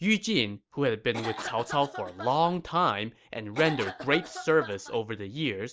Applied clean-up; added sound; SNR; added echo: none; Cough; 11 dB; none.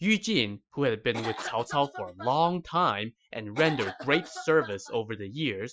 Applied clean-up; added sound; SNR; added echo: classical method Wiener filter.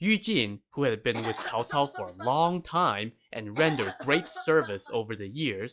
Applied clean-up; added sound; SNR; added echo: classical method log-MMSE.